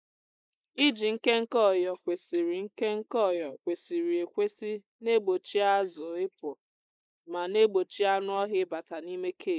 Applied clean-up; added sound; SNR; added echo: neural mask model Resemble Enhance denoiser.